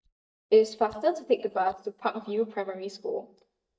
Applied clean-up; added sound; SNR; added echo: neural mask model DeepFilterNet 3.